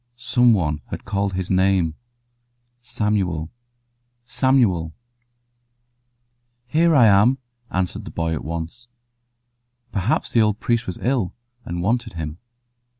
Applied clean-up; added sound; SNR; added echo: none; none; none; none.